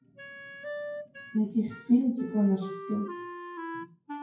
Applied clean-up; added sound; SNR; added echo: classical method WPE with log-MMSE.